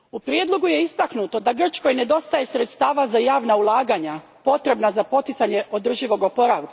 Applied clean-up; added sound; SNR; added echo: none; none; none; none.